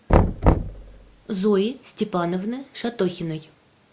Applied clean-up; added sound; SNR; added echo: none; Knock; -2 dB; none.